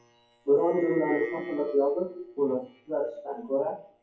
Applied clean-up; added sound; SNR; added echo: classical method WPE with log-MMSE.